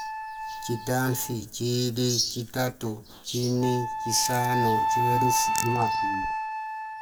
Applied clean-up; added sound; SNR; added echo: none; Wind instrument, woodwind instrument; 1 dB; none.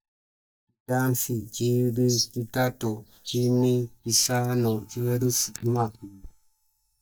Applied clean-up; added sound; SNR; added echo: neural mask model DeepFilterNet 3.